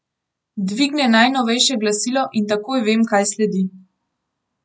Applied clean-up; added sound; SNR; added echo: none; none; none; none.